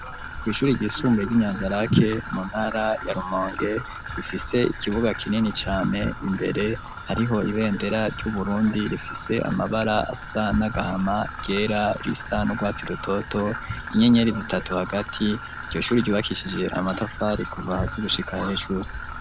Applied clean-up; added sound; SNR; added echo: none; Trickle, dribble / Traffic noise, roadway noise; 10 dB; none.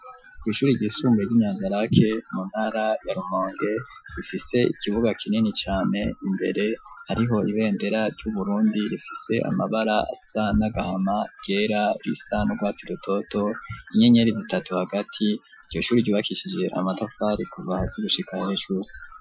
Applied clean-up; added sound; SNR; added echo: classical method Wiener filter.